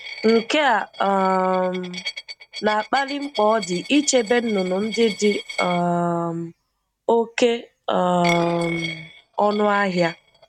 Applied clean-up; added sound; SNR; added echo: neural mask model RNNoise.